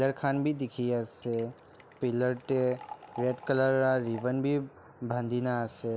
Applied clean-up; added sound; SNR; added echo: none; Liquid; 19 dB; none.